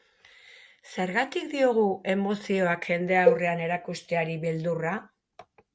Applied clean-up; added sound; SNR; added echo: none; Cowbell; 2 dB; none.